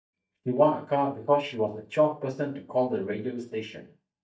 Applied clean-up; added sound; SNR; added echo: neural mask model DeepFilterNet 3.